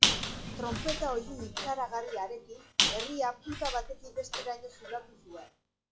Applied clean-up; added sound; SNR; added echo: classical method log-MMSE.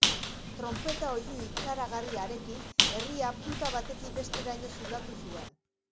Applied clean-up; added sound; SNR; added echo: none; Squeak; -4 dB; none.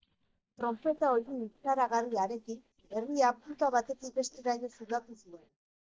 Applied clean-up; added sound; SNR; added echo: neural mask model DeepFilterNet 3.